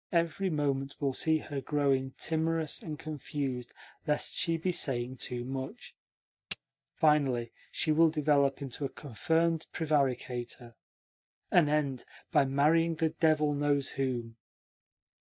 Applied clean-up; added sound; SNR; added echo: neural mask model DeepFilterNet 3.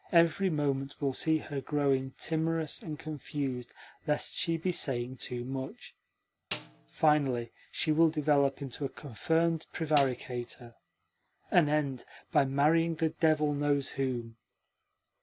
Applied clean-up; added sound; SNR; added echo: none; Snare drum; 14 dB; none.